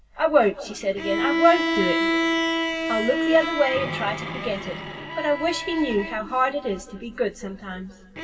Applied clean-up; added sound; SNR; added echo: none; Bowed string instrument; 3 dB; reverberation time 2.1 s.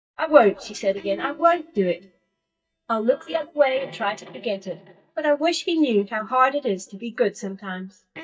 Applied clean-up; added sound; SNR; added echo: neural mask model DeepFilterNet 3.